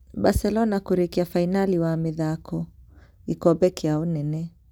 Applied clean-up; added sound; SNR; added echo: none; none; none; none.